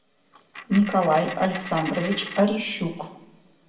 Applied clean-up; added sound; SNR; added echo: none; Coin (dropping); 12 dB; reverberation time 0.7 s.